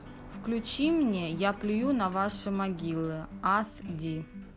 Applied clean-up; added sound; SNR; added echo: none; Sliding door + Acoustic guitar; 14 dB; none.